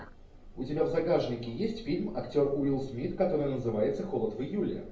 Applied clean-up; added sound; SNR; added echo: none; none; none; reverberation time 0.3 s.